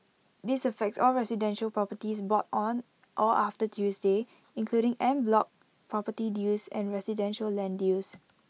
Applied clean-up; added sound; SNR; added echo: none; none; none; none.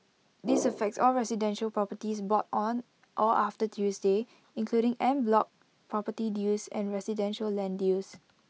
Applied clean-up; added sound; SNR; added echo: none; Brass instrument; 7 dB; none.